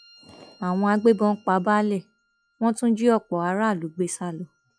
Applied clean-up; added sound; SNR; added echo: classical method log-MMSE.